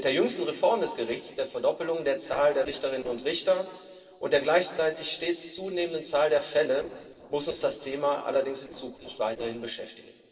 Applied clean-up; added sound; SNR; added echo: neural separator model SepFormer DNS4.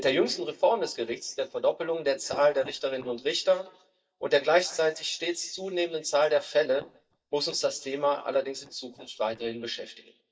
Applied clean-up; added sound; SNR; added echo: neural mask model DeepFilterNet 3.